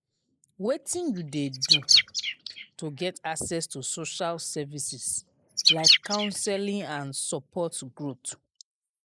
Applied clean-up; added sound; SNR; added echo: neural mask model Resemble Enhance denoiser.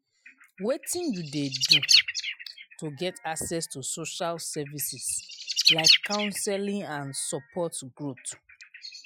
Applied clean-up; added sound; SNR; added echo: classical method Wiener filter.